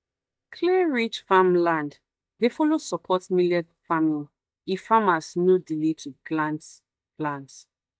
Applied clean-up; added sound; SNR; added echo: neural mask model DeepFilterNet 3.